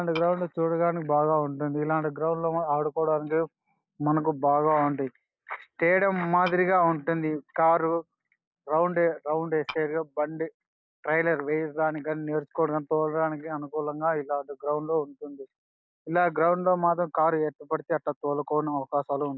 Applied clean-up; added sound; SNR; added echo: neural mask model Resemble Enhance denoiser.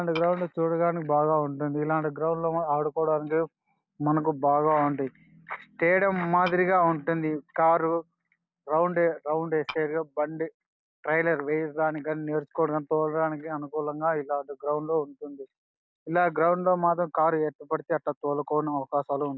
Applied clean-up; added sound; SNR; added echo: none; Tap / Glass; 13 dB; none.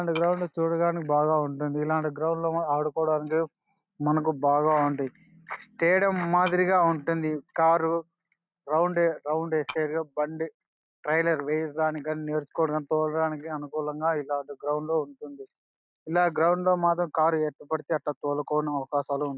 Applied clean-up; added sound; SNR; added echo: neural mask model RNNoise.